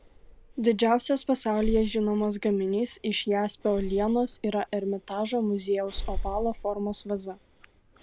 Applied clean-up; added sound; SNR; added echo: none; Breathing; 11 dB; none.